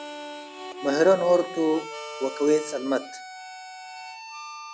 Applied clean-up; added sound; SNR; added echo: none; Harmonica; 11 dB; none.